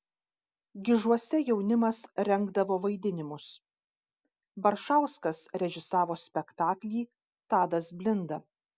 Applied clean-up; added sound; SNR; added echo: none; none; none; none.